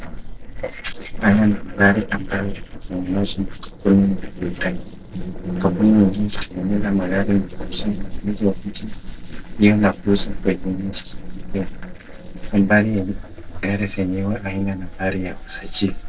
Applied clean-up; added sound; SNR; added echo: neural separator model SepFormer DNS4.